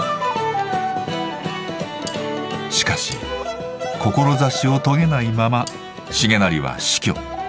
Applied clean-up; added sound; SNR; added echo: none; Cutlery, silverware; 19 dB; none.